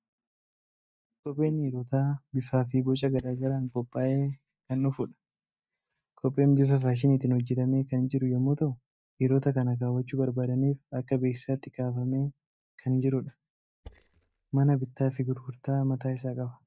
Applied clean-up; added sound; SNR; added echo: neural mask model DeepFilterNet 3.